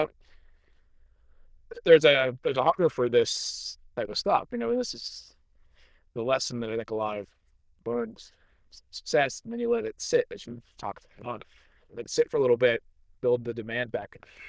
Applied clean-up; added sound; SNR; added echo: neural diffusion model UNIVERSE++.